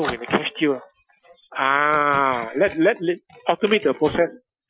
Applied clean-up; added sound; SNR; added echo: classical method Wiener filter.